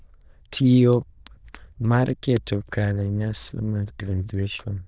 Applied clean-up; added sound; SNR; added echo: neural diffusion model UNIVERSE++.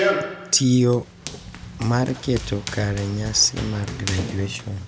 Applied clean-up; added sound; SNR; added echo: none; Run; 7 dB; none.